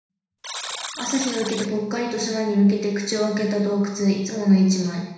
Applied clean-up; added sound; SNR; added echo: none; Alarm; 13 dB; reverberation time 1.0 s.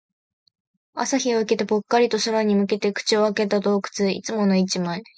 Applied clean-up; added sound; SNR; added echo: none; none; none; none.